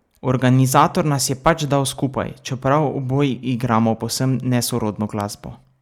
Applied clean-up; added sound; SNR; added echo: none; none; none; none.